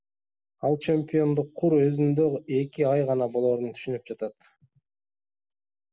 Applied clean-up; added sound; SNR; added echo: none; none; none; none.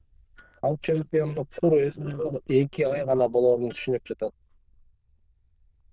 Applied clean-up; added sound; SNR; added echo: neural diffusion model UNIVERSE++.